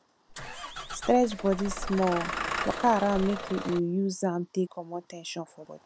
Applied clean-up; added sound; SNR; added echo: none; Engine starting / Bus; 6 dB; none.